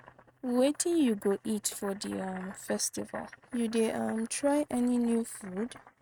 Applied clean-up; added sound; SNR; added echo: neural mask model RNNoise.